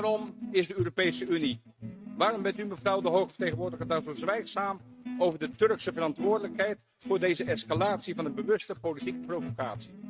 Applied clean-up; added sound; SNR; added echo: neural mask model RNNoise.